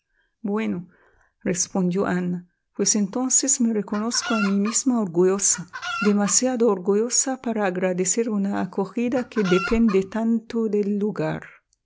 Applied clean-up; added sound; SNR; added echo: none; Chicken, rooster; 10 dB; none.